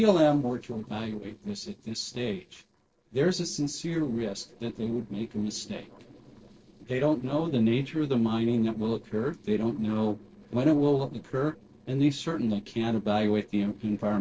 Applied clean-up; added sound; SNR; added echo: neural separator model SepFormer DNS4.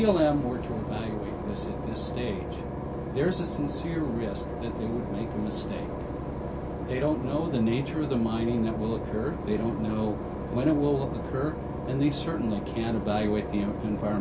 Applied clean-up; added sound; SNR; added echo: none; Engine / Boat, Water vehicle; 4 dB; reverberation time 0.2 s.